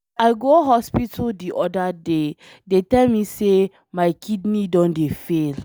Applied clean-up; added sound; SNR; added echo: none; none; none; none.